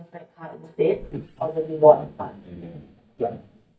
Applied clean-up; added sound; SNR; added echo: neural mask model DeepFilterNet 3.